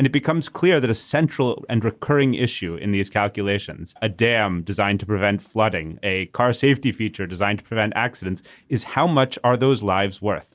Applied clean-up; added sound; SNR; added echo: none; none; none; none.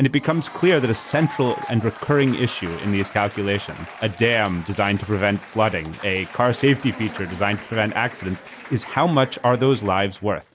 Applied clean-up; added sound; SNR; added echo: none; Applause / Crowd / Cheering; 16 dB; none.